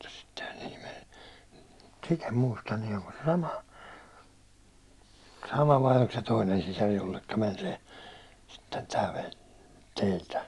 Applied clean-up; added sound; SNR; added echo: none; none; none; none.